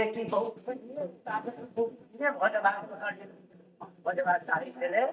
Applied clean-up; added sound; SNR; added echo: neural mask model DeepFilterNet 3.